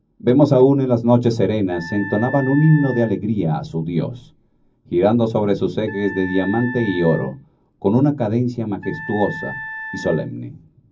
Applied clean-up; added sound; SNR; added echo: none; Wind instrument, woodwind instrument; 14 dB; reverberation time 0.4 s.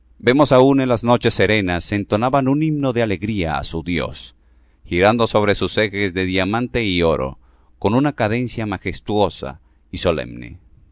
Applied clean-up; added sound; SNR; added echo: none; none; none; none.